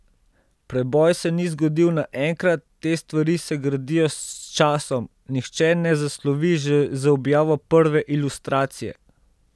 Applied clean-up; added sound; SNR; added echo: none; none; none; none.